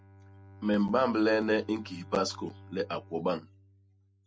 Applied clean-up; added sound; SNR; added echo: none; Bowed string instrument; 20 dB; none.